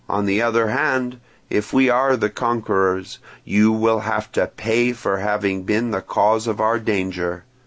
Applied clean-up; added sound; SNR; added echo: none; none; none; none.